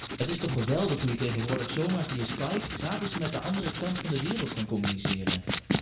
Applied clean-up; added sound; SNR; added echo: none; Writing; 4 dB; reverberation time 0.7 s.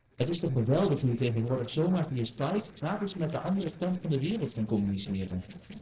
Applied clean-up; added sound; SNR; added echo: neural separator model SepFormer DNS4.